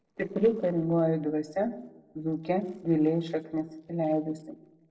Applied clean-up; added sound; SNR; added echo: neural separator model SepFormer DNS4.